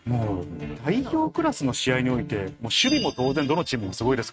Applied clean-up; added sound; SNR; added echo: neural mask model RNNoise.